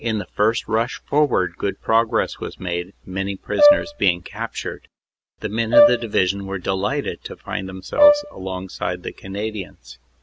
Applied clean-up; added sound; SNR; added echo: none; Brass instrument; -3 dB; none.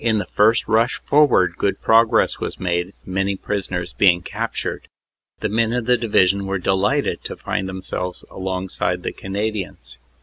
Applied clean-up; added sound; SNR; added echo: none; none; none; none.